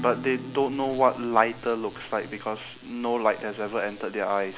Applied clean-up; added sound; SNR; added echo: none; Acoustic guitar / Strum; 19 dB; none.